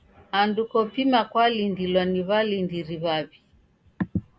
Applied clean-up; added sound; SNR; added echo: none; none; none; none.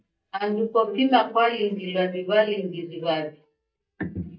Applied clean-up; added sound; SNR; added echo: neural mask model DeepFilterNet 3.